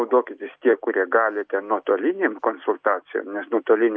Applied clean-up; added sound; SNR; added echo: none; none; none; none.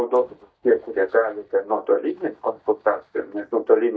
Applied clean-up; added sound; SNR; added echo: neural mask model DeepFilterNet 3.